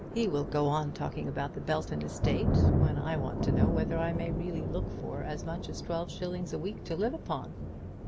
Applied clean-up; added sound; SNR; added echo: none; Thunder; -2 dB; none.